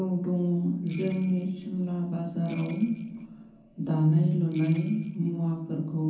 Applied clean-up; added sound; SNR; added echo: none; Bell; 6 dB; reverberation time 0.9 s.